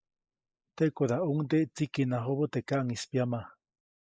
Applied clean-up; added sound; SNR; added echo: neural mask model Resemble Enhance denoiser.